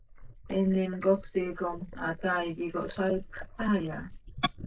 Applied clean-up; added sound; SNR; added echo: neural mask model Resemble Enhance denoiser.